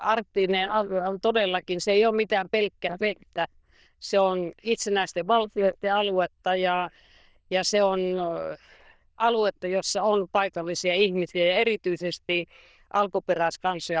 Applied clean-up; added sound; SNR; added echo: neural diffusion model UNIVERSE++.